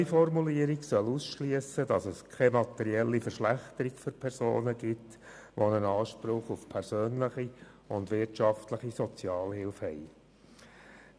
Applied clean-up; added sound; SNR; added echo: none; none; none; none.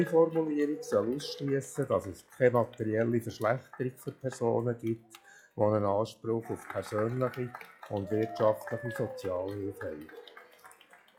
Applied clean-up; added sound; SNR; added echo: classical method log-MMSE.